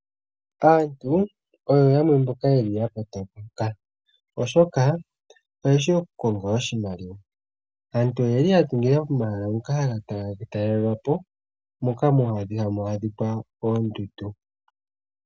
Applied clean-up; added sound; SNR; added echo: none; none; none; none.